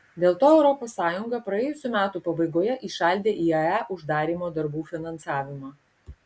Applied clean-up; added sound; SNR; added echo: none; none; none; none.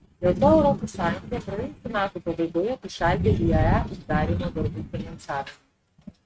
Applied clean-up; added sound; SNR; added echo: neural mask model RNNoise.